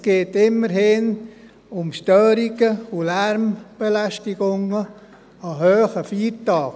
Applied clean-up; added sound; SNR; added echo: none; none; none; none.